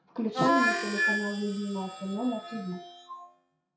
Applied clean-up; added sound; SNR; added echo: classical method WPE with log-MMSE.